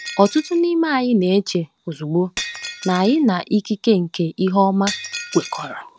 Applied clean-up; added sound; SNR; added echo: none; Shatter; 15 dB; none.